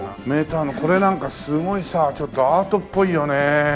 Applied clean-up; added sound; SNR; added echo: none; none; none; none.